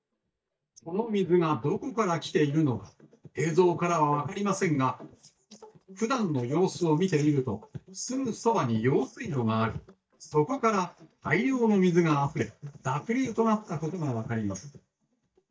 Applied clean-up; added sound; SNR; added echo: neural mask model DeepFilterNet 3.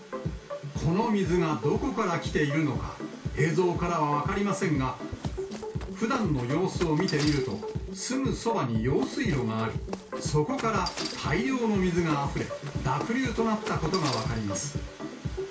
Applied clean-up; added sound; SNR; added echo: none; Run; 13 dB; reverberation time 0.3 s.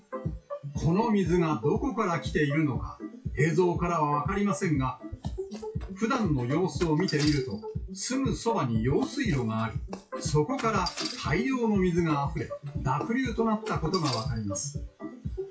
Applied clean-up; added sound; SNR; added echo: classical method WPE with log-MMSE.